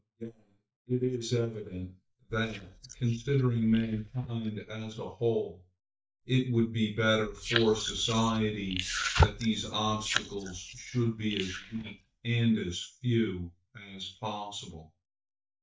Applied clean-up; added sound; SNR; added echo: neural mask model DeepFilterNet 3.